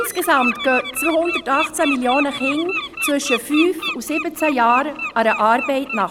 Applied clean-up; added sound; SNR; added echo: none; Bird; 7 dB; none.